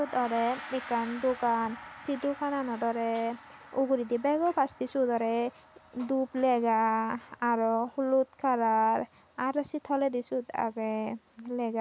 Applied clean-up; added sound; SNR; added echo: none; Gong; 20 dB; none.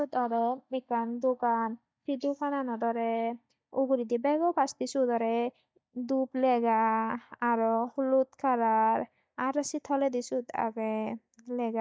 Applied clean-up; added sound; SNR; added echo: neural mask model DeepFilterNet 3.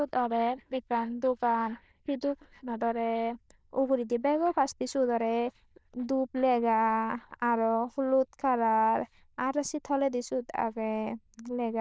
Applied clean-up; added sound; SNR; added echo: neural diffusion model UNIVERSE++.